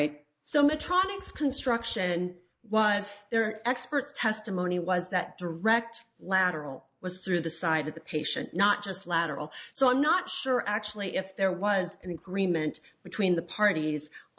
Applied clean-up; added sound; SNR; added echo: neural mask model Resemble Enhance denoiser.